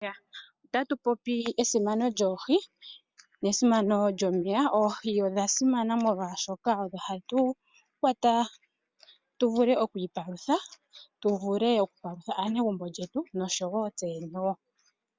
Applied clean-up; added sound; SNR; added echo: none; none; none; none.